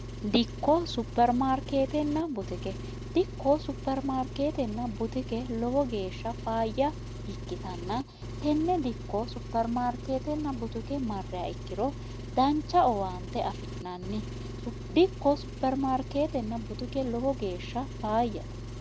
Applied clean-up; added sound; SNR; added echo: none; Engine; 8 dB; none.